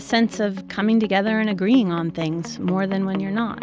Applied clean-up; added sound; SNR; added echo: none; none; none; none.